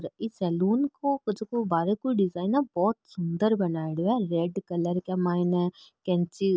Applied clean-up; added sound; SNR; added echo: none; none; none; none.